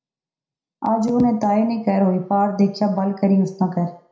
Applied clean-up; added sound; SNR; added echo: none; none; none; reverberation time 0.4 s.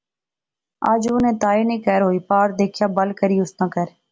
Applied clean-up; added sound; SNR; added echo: none; none; none; none.